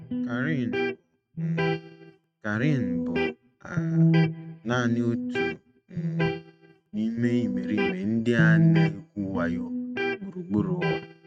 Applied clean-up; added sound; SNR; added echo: neural mask model RNNoise.